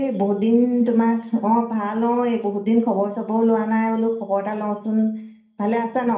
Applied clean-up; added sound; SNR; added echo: none; none; none; reverberation time 0.6 s.